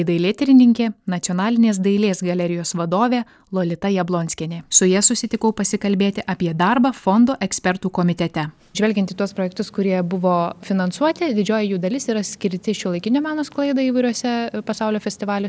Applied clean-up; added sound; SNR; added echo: none; none; none; none.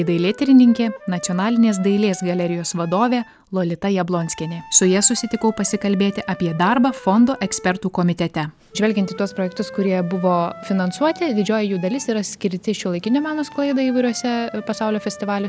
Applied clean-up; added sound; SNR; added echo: none; Wind instrument, woodwind instrument; 19 dB; none.